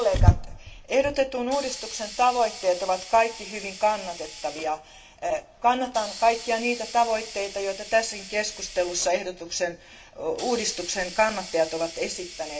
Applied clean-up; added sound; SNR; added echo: none; Hiss; 15 dB; reverberation time 0.2 s.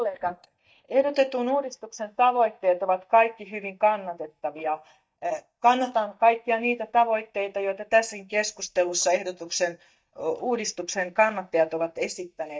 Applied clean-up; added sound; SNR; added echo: neural mask model DeepFilterNet 3.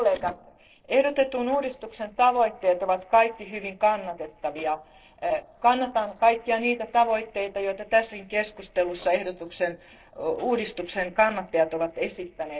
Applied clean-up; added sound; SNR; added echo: neural separator model SepFormer DNS4.